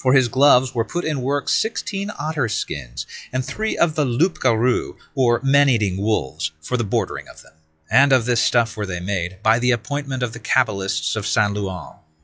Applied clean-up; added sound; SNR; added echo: classical method log-MMSE.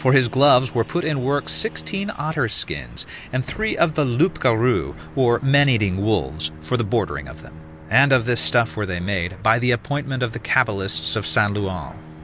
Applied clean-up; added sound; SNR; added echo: none; Bus + Bowed string instrument; 18 dB; none.